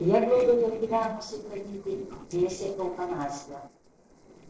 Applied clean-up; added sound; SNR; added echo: neural separator model SepFormer DNS4.